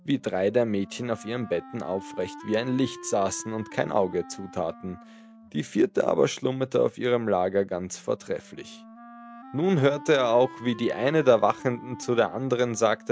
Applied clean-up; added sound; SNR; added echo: none; Wind instrument, woodwind instrument; 19 dB; none.